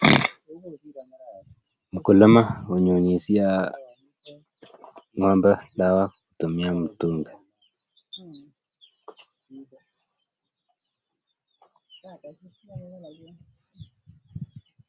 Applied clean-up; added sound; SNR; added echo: none; none; none; none.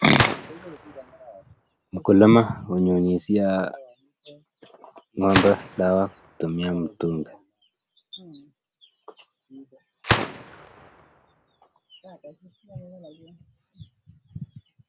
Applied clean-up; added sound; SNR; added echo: none; Gunshot, gunfire; 7 dB; none.